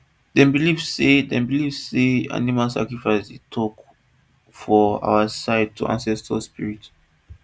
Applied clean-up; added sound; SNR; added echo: none; none; none; none.